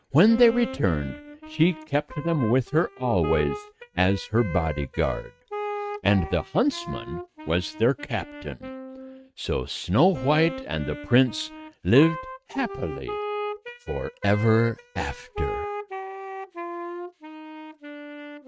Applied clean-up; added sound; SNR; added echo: neural mask model RNNoise.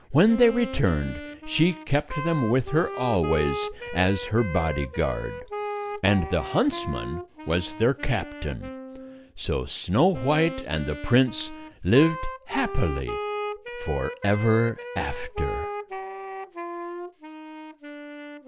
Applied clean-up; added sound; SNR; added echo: none; Wind instrument, woodwind instrument; 10 dB; none.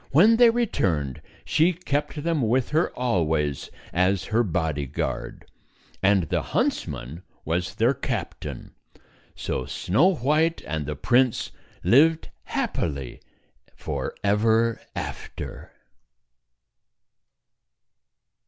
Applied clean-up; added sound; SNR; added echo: none; none; none; none.